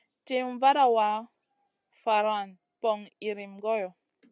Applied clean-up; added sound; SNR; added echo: none; none; none; none.